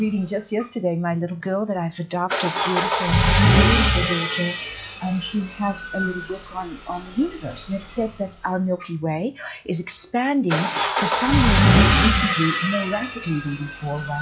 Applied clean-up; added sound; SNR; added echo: classical method log-MMSE.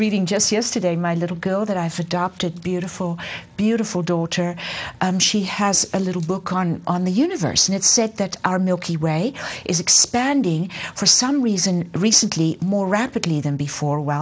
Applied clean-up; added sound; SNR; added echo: none; none; none; none.